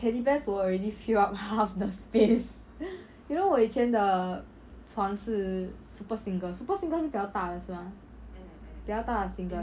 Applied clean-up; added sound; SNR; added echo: none; none; none; none.